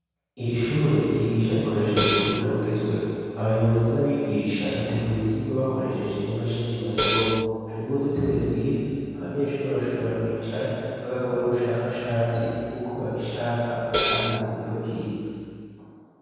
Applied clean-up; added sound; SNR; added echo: none; Hi-hat; -1 dB; reverberation time 2.2 s.